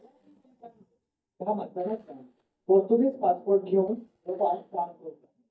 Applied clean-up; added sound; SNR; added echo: neural mask model DeepFilterNet 3.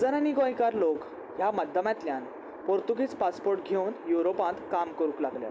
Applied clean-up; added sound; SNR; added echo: none; none; none; none.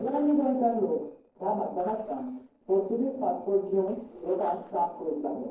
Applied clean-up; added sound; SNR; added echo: neural separator model SepFormer DNS4.